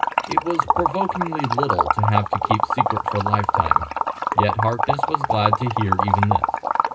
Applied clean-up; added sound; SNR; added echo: none; Liquid; -4 dB; reverberation time 0.2 s.